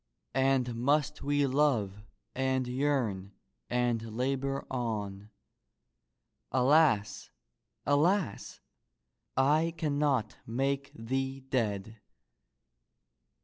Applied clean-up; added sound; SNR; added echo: none; none; none; none.